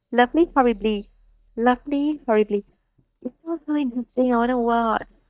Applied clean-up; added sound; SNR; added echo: neural mask model DeepFilterNet 3.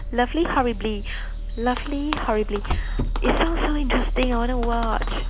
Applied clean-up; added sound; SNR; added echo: none; Fireworks; 0 dB; none.